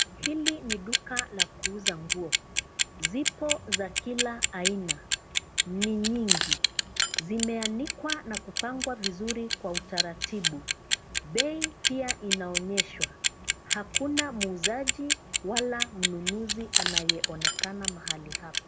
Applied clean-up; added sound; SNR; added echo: none; Clock; -4 dB; none.